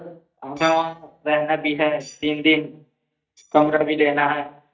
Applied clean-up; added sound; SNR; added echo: neural mask model DeepFilterNet 3.